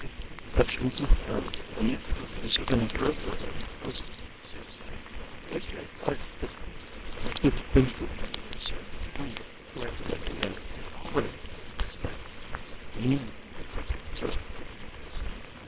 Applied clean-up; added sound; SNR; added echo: neural separator model SepFormer WHAMR!.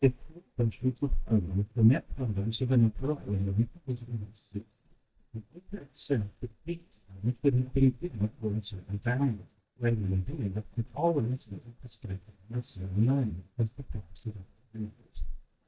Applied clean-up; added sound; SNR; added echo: neural mask model DeepFilterNet 3.